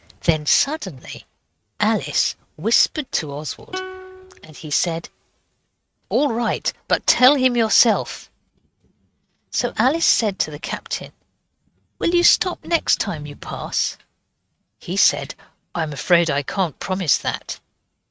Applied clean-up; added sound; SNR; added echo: neural mask model RNNoise.